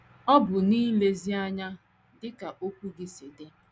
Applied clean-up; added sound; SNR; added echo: none; none; none; none.